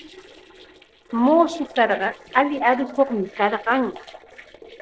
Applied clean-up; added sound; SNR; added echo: neural separator model SepFormer DNS4.